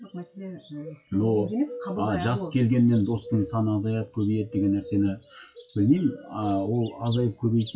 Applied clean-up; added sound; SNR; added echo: classical method WPE with log-MMSE.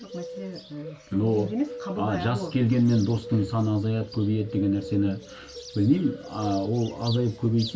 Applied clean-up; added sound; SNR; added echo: none; Bird; 15 dB; reverberation time 0.2 s.